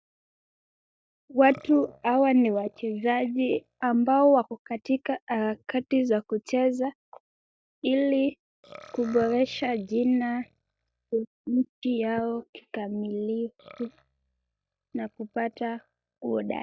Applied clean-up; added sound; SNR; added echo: neural mask model DeepFilterNet 3.